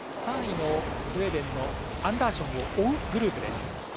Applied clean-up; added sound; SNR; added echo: none; Fire; 7 dB; none.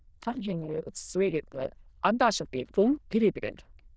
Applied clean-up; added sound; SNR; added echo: neural diffusion model UNIVERSE++.